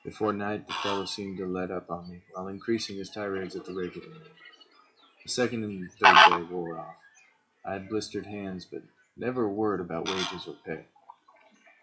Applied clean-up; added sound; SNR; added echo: classical method WPE with log-MMSE.